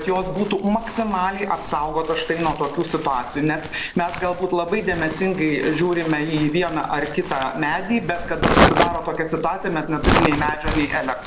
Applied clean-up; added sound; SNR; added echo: none; Crumpling, crinkling; 4 dB; none.